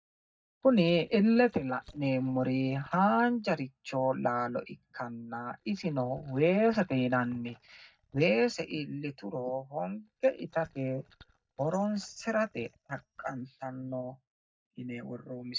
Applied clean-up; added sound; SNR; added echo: neural mask model DeepFilterNet 3.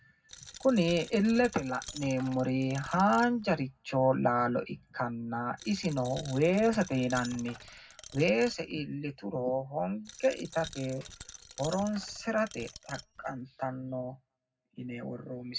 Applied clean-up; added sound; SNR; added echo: none; Coin (dropping); 17 dB; reverberation time 0.3 s.